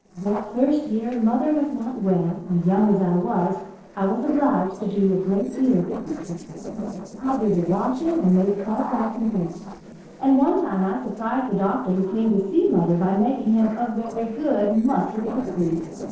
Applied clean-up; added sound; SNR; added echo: neural separator model SepFormer DNS4.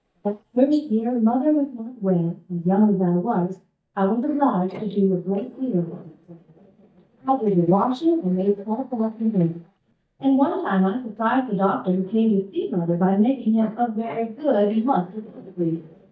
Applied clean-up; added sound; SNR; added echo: neural mask model DeepFilterNet 3.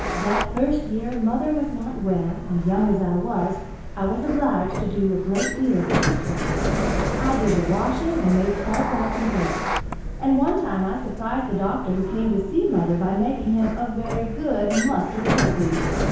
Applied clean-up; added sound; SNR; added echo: none; Sliding door; 4 dB; reverberation time 0.8 s.